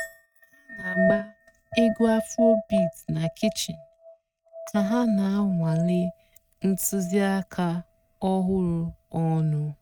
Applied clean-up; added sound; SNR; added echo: neural mask model RNNoise.